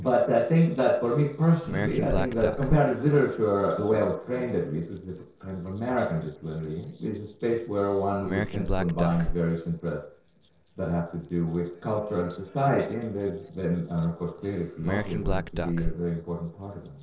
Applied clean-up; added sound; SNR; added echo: neural separator model SepFormer DNS4.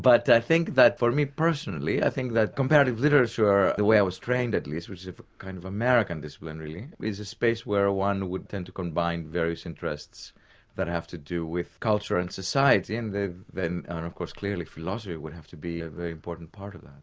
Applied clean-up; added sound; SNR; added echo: none; none; none; none.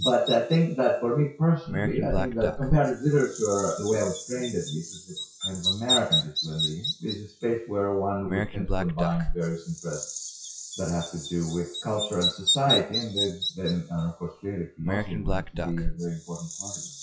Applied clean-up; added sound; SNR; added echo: classical method WPE with log-MMSE.